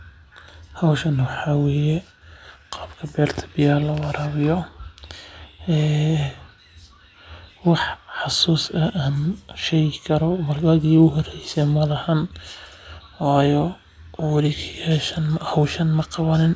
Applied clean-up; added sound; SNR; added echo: none; none; none; none.